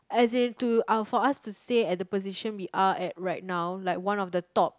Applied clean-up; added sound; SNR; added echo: none; none; none; none.